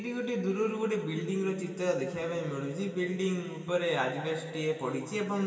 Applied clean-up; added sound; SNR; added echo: none; none; none; reverberation time 2.6 s.